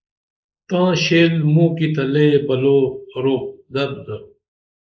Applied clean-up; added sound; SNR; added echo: neural mask model Resemble Enhance denoiser.